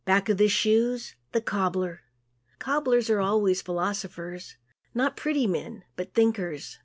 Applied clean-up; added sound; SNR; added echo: none; none; none; none.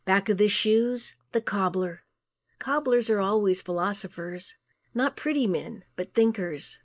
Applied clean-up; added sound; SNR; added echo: neural mask model Resemble Enhance denoiser.